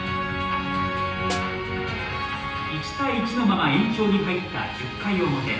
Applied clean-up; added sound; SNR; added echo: none; Snare drum; 13 dB; reverberation time 0.9 s.